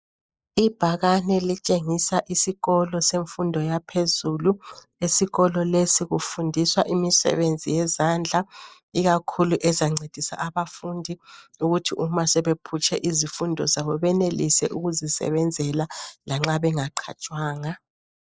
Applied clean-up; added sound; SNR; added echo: neural mask model Resemble Enhance denoiser.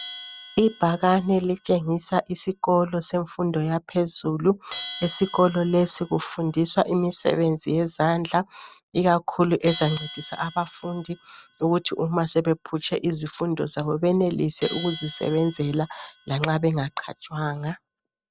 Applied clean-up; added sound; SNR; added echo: none; Bell; 19 dB; none.